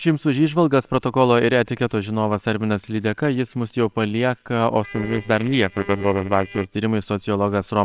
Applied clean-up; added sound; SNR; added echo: neural separator model SepFormer WHAMR!.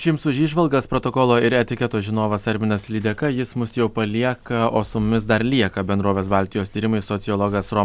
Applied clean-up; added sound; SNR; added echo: none; none; none; none.